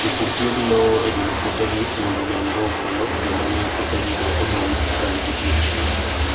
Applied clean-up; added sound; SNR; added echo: none; Bathtub (filling or washing); -3 dB; reverberation time 0.2 s.